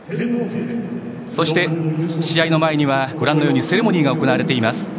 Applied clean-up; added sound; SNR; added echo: none; none; none; none.